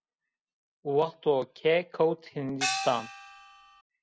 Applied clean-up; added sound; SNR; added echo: none; Gong; 4 dB; none.